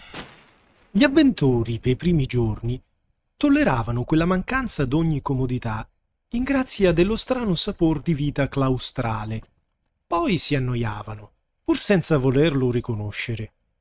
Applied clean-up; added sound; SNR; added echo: neural mask model RNNoise.